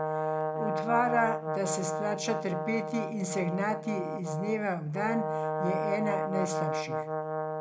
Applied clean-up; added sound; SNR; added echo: none; Brass instrument; 0 dB; reverberation time 0.2 s.